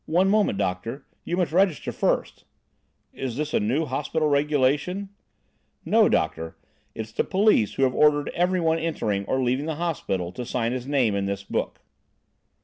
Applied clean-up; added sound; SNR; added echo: none; none; none; none.